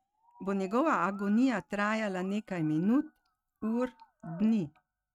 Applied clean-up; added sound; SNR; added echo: neural mask model RNNoise.